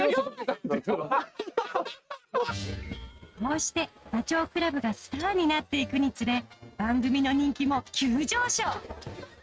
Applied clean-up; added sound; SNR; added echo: neural mask model RNNoise.